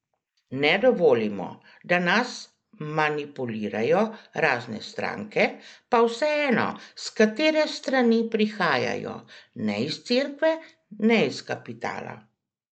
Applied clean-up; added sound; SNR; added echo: neural mask model Resemble Enhance denoiser.